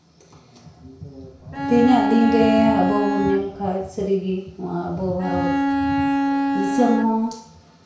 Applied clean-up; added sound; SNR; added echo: none; Bowed string instrument; -1 dB; reverberation time 0.6 s.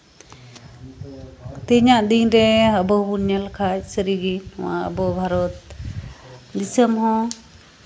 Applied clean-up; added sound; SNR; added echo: none; none; none; none.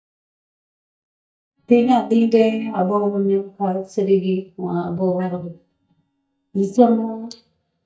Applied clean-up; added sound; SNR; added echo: neural mask model DeepFilterNet 3.